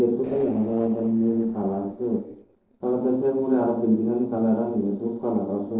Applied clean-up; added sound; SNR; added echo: neural separator model SepFormer DNS4.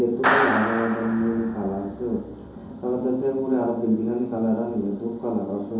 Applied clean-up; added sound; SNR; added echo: none; Clapping; 4 dB; reverberation time 2.8 s.